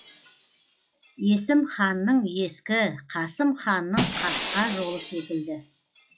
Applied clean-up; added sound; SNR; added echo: classical method log-MMSE.